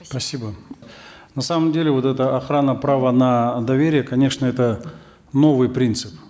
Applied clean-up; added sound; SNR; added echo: none; none; none; none.